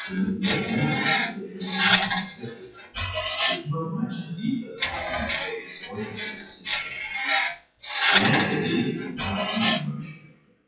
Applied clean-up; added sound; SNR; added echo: classical method WPE with log-MMSE.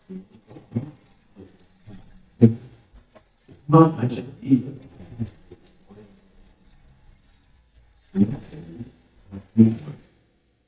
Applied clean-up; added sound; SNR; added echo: neural mask model DeepFilterNet 3.